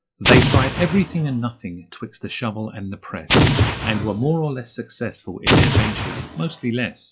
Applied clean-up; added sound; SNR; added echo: classical method log-MMSE.